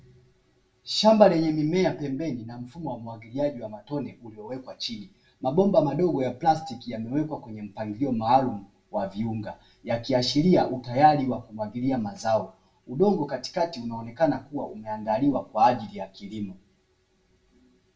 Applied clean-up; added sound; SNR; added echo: none; none; none; reverberation time 0.2 s.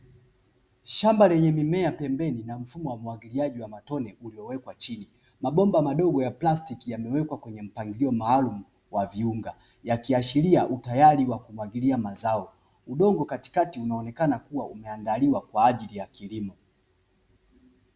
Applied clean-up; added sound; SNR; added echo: none; none; none; none.